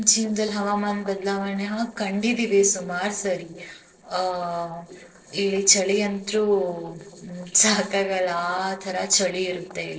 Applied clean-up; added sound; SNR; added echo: neural separator model SepFormer DNS4.